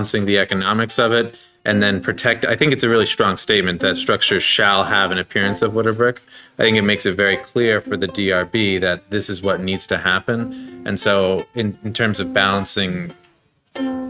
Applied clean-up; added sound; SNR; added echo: neural mask model RNNoise.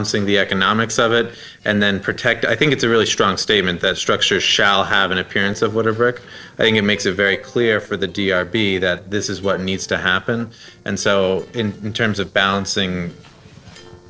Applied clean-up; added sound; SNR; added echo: neural separator model SepFormer DNS4.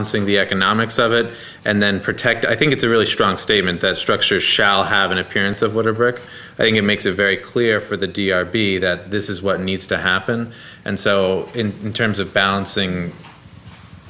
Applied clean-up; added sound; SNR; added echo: none; none; none; none.